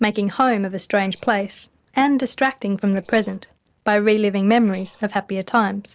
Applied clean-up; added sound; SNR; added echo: neural separator model SepFormer DNS4.